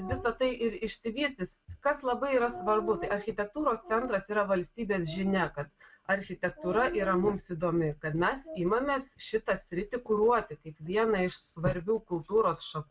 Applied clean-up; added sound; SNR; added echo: none; none; none; none.